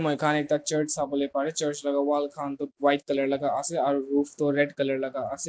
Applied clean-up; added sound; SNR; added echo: none; none; none; none.